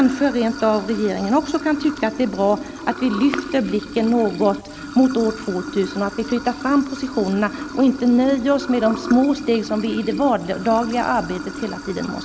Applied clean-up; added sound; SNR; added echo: none; Sink (filling or washing) / Water; 11 dB; none.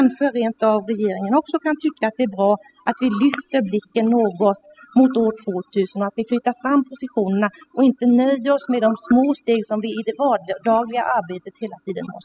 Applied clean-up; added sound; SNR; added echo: classical method spectral subtraction.